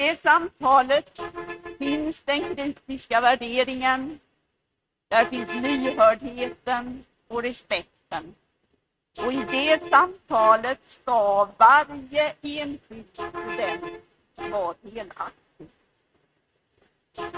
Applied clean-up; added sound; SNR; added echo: neural mask model RNNoise.